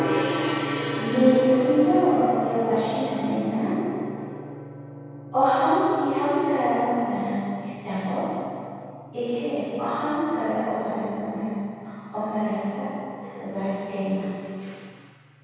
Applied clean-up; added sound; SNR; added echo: none; Gong; 9 dB; reverberation time 2.2 s.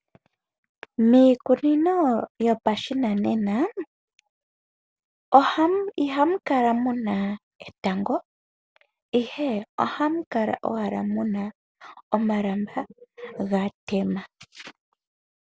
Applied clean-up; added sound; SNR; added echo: none; none; none; none.